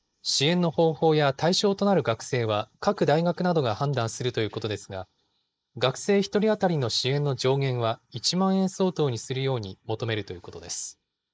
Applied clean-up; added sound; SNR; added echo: neural mask model Resemble Enhance denoiser.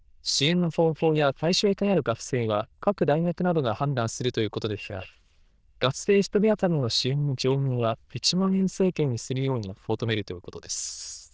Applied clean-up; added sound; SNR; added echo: neural diffusion model UNIVERSE++.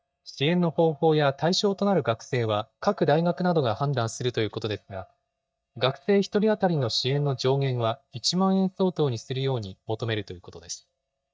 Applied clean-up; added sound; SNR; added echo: neural mask model DeepFilterNet 3.